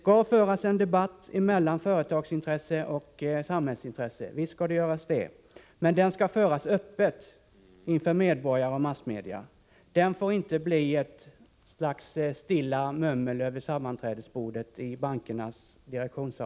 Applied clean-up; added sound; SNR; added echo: none; none; none; none.